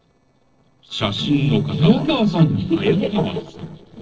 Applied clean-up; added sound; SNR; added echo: neural separator model SepFormer DNS4.